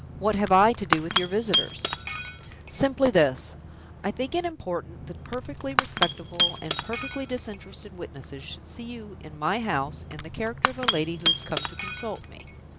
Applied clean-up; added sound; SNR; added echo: none; Shatter / Crushing; 3 dB; none.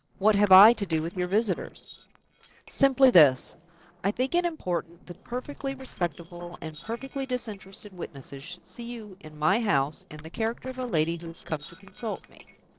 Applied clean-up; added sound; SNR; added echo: neural separator model SepFormer DNS4.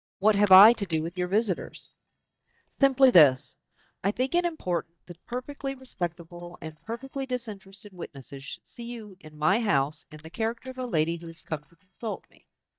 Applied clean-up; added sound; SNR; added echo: neural mask model DeepFilterNet 3.